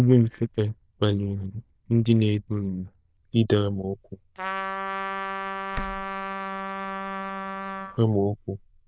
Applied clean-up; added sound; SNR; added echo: neural diffusion model UNIVERSE++.